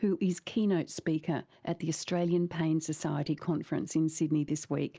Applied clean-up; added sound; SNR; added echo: none; none; none; none.